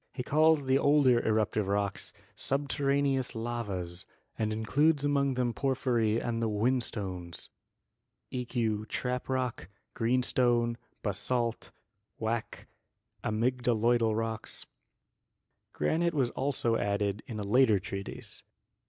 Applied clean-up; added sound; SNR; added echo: none; none; none; none.